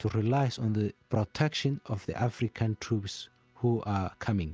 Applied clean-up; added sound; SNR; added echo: none; none; none; none.